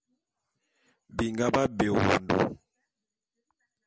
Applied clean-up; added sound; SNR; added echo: none; none; none; none.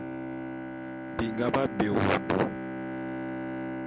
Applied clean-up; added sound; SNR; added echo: none; Bowed string instrument; 4 dB; none.